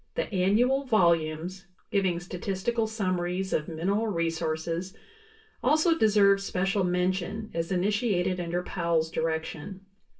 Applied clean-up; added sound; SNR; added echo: none; none; none; reverberation time 0.2 s.